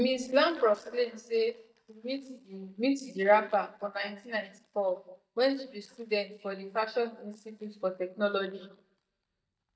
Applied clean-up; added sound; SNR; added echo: neural mask model DeepFilterNet 3.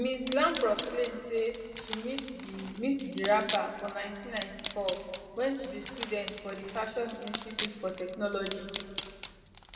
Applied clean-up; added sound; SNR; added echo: none; Wood; 2 dB; reverberation time 1.9 s.